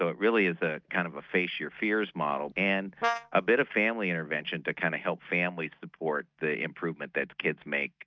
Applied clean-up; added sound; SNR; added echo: neural mask model DeepFilterNet 3.